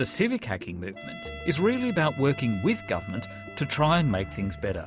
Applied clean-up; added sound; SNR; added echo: none; Wind instrument, woodwind instrument; 17 dB; none.